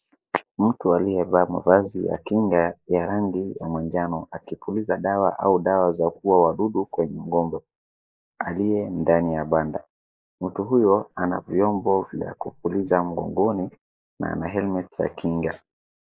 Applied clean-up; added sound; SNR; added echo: neural mask model Resemble Enhance denoiser.